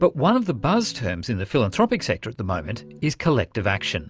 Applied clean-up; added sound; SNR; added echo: none; none; none; none.